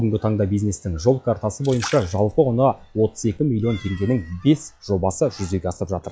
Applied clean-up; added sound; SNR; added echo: classical method log-MMSE.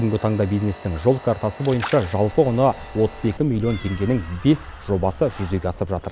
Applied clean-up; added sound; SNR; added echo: none; Splash, splatter + Cat; 16 dB; none.